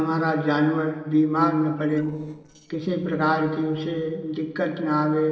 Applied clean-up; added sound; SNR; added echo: neural separator model SepFormer DNS4.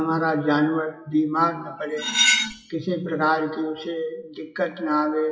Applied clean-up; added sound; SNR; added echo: classical method WPE with log-MMSE.